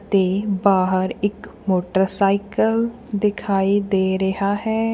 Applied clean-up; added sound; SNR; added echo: none; none; none; none.